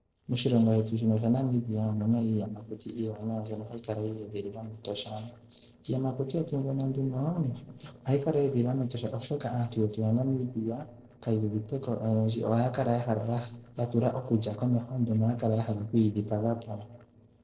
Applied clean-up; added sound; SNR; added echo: neural separator model SepFormer DNS4.